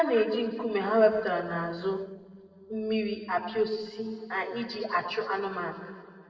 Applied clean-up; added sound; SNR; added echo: neural separator model SepFormer DNS4.